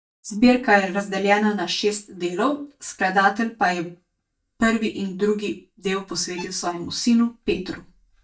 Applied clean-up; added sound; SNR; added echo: neural mask model DeepFilterNet 3.